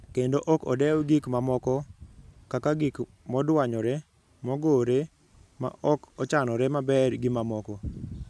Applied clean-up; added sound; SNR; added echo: none; none; none; none.